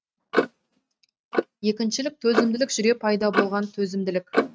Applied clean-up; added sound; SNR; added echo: neural mask model RNNoise.